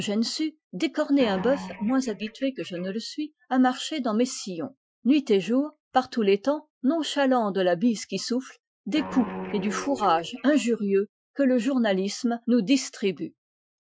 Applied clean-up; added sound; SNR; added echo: classical method Wiener filter.